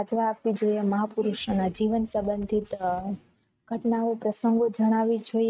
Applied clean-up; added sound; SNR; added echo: neural mask model RNNoise.